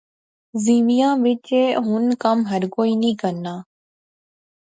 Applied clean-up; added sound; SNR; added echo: none; none; none; none.